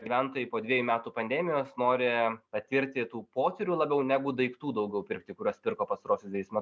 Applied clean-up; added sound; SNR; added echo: none; none; none; none.